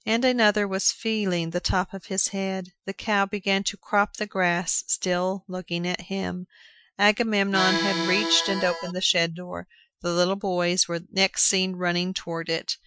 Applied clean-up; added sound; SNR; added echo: classical method Wiener filter.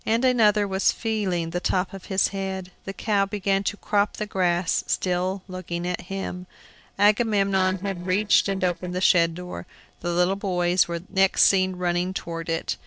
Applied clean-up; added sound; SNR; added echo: neural separator model SepFormer DNS4.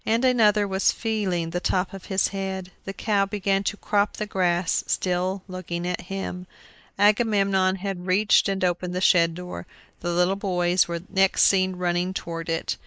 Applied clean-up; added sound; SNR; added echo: neural mask model Resemble Enhance denoiser.